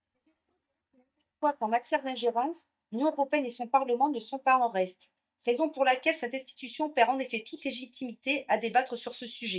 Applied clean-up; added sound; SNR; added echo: neural mask model DeepFilterNet 3.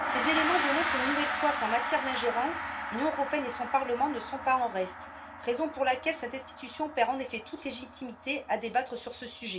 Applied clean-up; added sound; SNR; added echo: none; Gong; 4 dB; reverberation time 0.5 s.